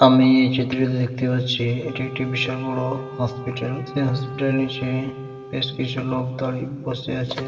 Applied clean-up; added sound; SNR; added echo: none; Wind instrument, woodwind instrument; 16 dB; reverberation time 2.1 s.